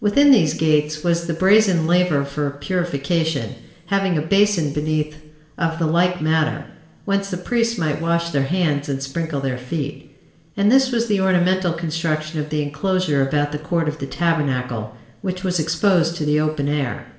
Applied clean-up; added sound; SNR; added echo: none; none; none; reverberation time 1.2 s.